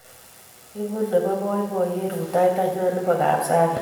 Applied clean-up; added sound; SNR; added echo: none; none; none; reverberation time 1.1 s.